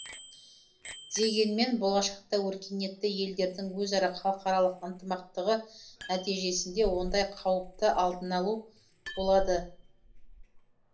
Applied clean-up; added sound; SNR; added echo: none; Bicycle bell; 14 dB; reverberation time 0.3 s.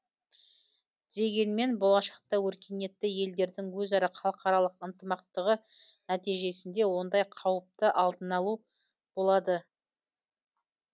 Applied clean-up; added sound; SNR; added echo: none; none; none; none.